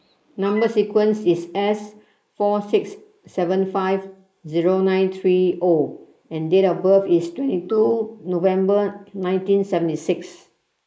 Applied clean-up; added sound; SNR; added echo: neural mask model Resemble Enhance denoiser.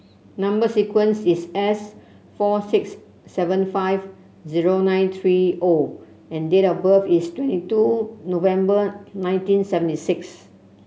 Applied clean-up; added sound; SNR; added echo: none; none; none; none.